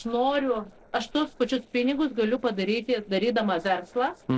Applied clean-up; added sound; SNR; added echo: neural separator model SepFormer DNS4.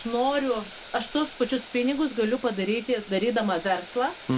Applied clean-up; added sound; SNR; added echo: none; Boiling; 14 dB; none.